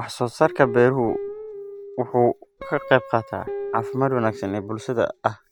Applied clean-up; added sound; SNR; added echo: none; Guitar; 12 dB; none.